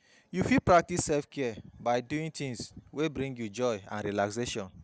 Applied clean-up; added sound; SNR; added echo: none; none; none; none.